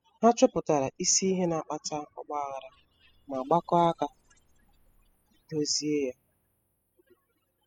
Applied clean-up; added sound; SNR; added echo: classical method spectral subtraction.